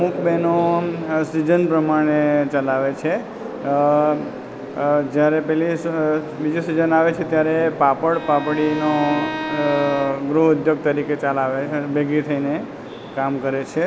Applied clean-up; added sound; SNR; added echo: none; Bowed string instrument; 11 dB; none.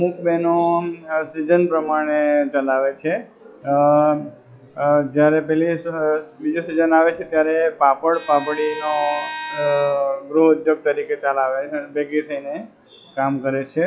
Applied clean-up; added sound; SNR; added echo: classical method log-MMSE.